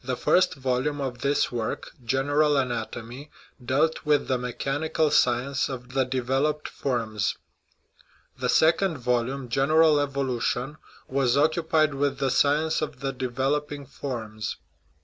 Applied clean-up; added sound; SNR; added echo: none; none; none; none.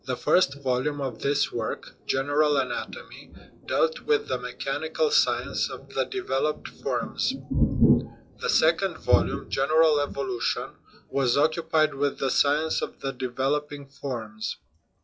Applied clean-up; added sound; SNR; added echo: classical method log-MMSE.